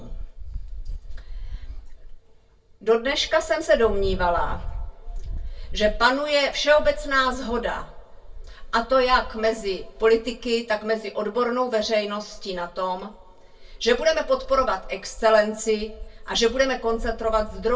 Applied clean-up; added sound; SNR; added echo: none; Dog; 10 dB; reverberation time 0.2 s.